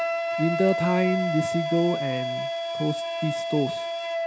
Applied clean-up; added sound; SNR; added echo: none; Wind instrument, woodwind instrument; 1 dB; none.